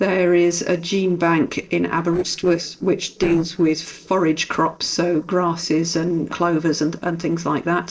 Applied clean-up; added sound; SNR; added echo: neural separator model SepFormer DNS4.